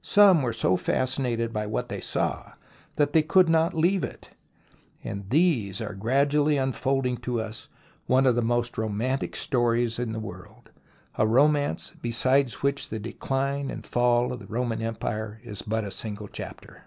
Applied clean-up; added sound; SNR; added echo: none; none; none; none.